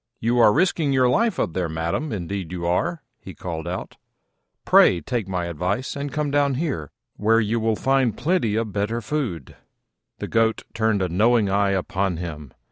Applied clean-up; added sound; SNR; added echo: none; none; none; none.